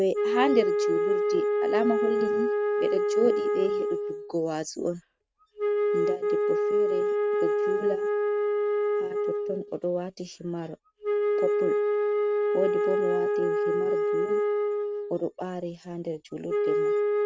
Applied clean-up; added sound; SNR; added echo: neural mask model RNNoise.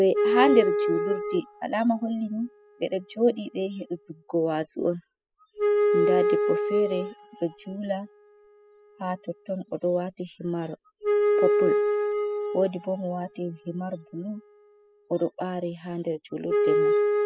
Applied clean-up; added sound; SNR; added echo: classical method spectral subtraction.